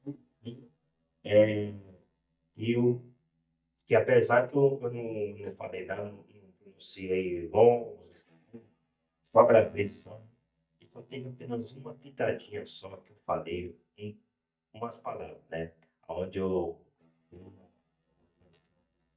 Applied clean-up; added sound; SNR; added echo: neural mask model DeepFilterNet 3.